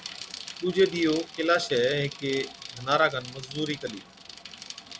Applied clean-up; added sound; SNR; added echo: none; Bicycle; 14 dB; none.